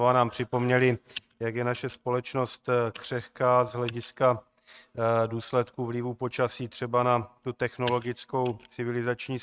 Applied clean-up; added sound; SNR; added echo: neural mask model RNNoise.